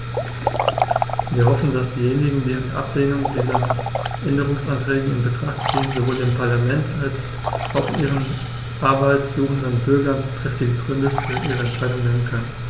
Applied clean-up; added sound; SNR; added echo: none; Liquid; 9 dB; none.